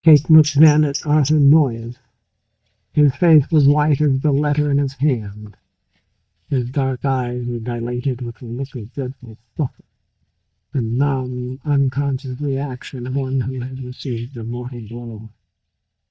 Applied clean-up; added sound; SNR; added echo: neural mask model DeepFilterNet 3.